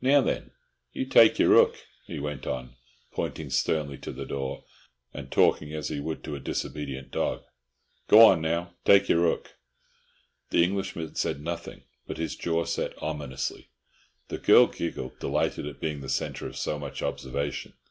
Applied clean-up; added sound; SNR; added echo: none; none; none; none.